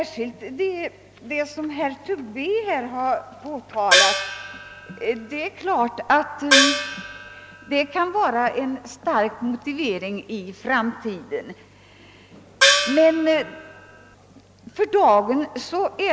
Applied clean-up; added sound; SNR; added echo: none; Gong; -2 dB; none.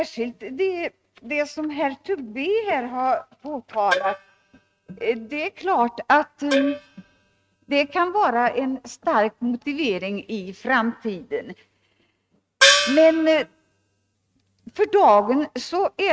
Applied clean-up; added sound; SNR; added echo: neural mask model RNNoise.